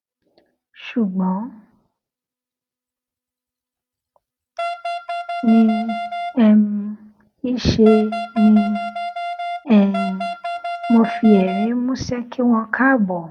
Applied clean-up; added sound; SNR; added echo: none; Wind instrument, woodwind instrument; 6 dB; none.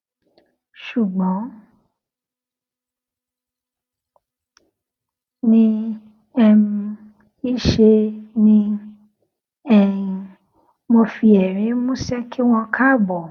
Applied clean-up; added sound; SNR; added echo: none; none; none; none.